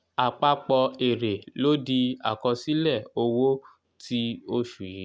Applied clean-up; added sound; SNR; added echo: none; none; none; none.